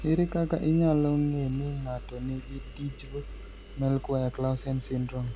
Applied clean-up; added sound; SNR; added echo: none; Engine; 12 dB; none.